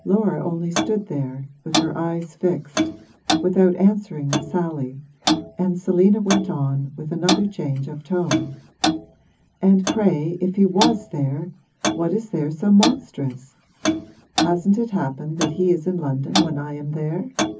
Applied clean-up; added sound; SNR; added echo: none; Clock; 5 dB; reverberation time 0.3 s.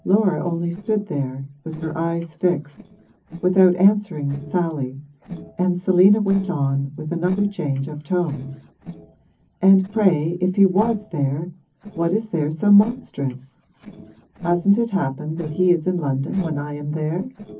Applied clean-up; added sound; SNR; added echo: neural separator model SepFormer DNS4.